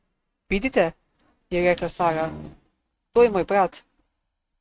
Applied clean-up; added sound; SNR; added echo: neural mask model RNNoise.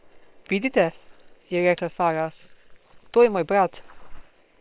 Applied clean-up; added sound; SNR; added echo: neural separator model SepFormer WHAM!.